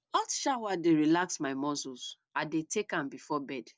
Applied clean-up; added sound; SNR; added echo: none; none; none; none.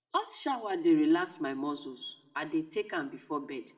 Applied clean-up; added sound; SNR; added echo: none; none; none; reverberation time 0.8 s.